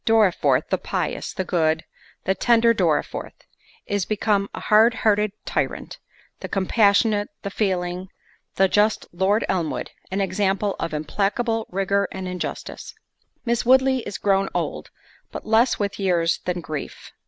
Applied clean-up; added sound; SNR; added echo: none; none; none; none.